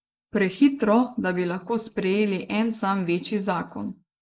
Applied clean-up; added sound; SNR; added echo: neural mask model Resemble Enhance denoiser.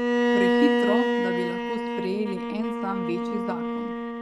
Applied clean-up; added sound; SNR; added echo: neural mask model RNNoise.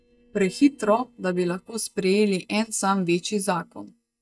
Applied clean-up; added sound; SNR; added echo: neural mask model DeepFilterNet 3.